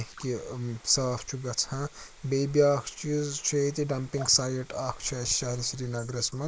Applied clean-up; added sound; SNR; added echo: neural mask model Resemble Enhance denoiser.